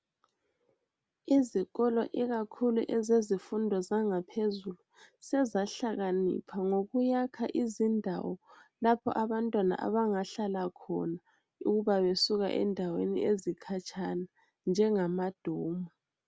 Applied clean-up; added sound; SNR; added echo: none; none; none; none.